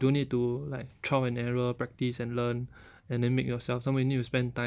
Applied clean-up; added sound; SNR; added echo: none; none; none; none.